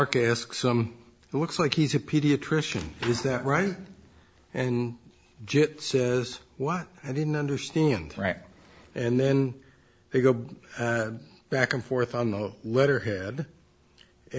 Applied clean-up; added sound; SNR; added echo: none; none; none; none.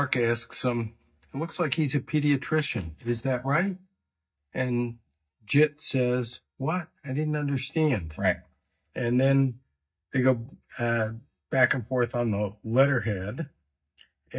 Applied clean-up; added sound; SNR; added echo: neural mask model DeepFilterNet 3.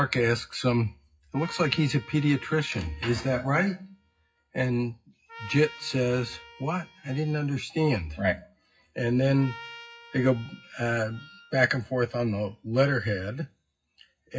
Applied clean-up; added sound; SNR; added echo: classical method WPE with log-MMSE.